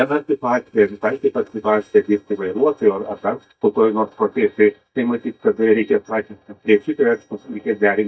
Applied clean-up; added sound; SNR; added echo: neural mask model DeepFilterNet 3.